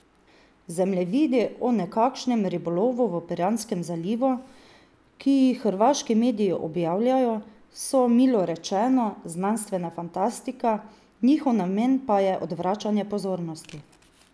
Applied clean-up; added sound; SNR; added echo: none; none; none; none.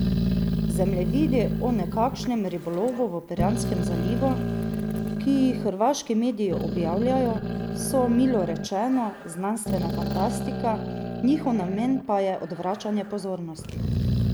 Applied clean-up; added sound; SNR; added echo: none; Growling; 2 dB; none.